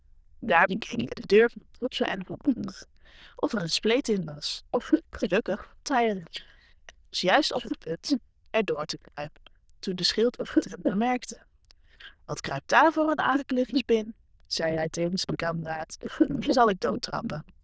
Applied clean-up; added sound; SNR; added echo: neural diffusion model UNIVERSE++.